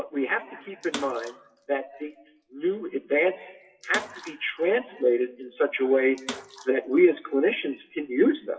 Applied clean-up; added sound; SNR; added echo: classical method WPE with log-MMSE.